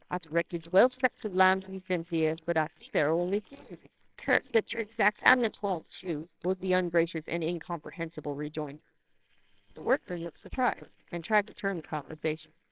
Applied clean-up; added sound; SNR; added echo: neural separator model SepFormer WHAMR!.